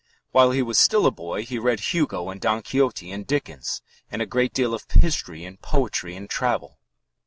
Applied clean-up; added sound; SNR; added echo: none; none; none; none.